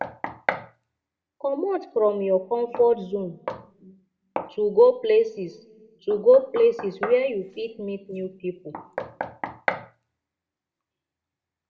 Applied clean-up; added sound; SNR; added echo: none; Knock; 12 dB; reverberation time 0.5 s.